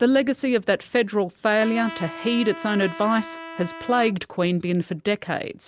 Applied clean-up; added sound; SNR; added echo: none; Trumpet; 14 dB; none.